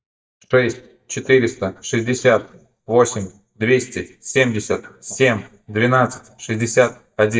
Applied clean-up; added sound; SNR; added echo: neural mask model DeepFilterNet 3.